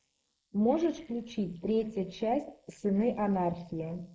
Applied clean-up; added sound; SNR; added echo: neural mask model Resemble Enhance denoiser.